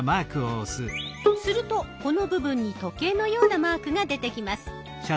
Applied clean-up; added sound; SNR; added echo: none; Bowed string instrument; 3 dB; none.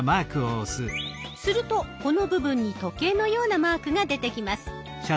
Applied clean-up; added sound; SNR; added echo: none; none; none; none.